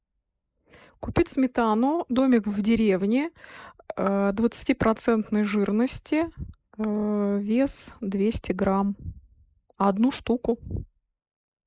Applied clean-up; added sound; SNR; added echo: neural mask model Resemble Enhance denoiser.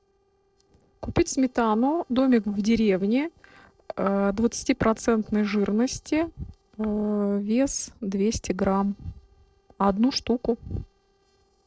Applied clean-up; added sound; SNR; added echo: neural separator model SepFormer DNS4.